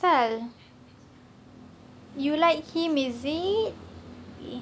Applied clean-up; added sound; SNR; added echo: none; none; none; none.